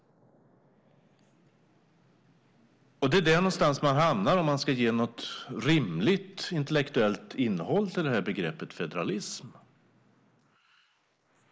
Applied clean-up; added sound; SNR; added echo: neural mask model Resemble Enhance denoiser.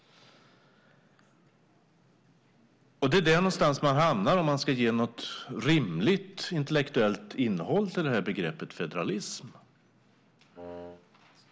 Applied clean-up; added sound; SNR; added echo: none; Wind instrument, woodwind instrument; 16 dB; none.